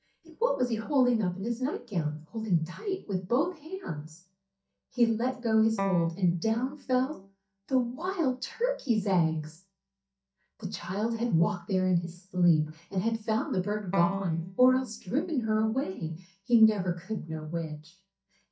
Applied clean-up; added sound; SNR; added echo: neural mask model DeepFilterNet 3.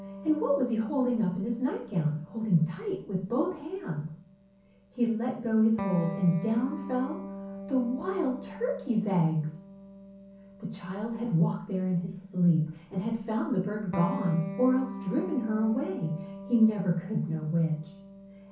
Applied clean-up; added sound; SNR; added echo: none; Electric guitar; 12 dB; reverberation time 0.6 s.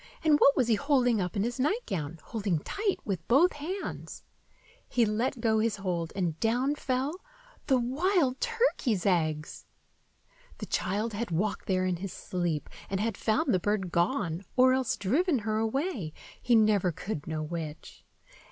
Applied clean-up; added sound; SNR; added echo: none; none; none; none.